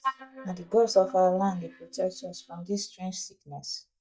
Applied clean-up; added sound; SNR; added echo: neural mask model DeepFilterNet 3.